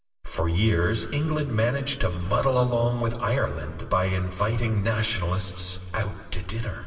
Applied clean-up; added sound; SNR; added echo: none; none; none; reverberation time 2.2 s.